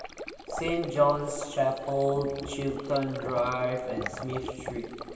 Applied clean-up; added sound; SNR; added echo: none; Stream; 10 dB; reverberation time 2.6 s.